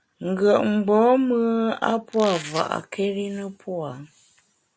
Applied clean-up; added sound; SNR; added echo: none; Squeak; 13 dB; none.